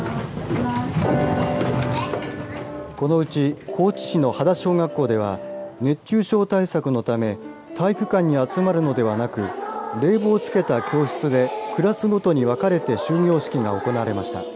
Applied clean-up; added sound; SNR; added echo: none; none; none; none.